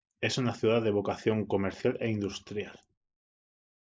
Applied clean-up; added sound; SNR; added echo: neural mask model Resemble Enhance denoiser.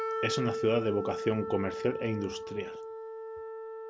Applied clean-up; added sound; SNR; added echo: none; Wind instrument, woodwind instrument; 4 dB; none.